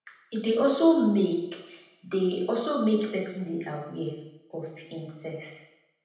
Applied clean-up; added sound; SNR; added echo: none; none; none; reverberation time 0.9 s.